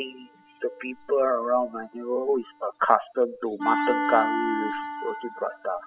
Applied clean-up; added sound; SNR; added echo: classical method spectral subtraction.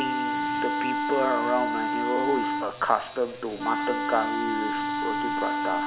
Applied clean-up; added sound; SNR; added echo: none; Wind instrument, woodwind instrument; -1 dB; none.